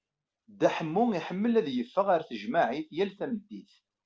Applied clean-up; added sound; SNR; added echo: none; none; none; none.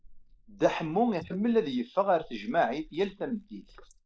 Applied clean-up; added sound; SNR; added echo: neural mask model Resemble Enhance denoiser.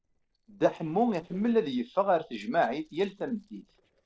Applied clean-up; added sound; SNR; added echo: neural separator model SepFormer DNS4.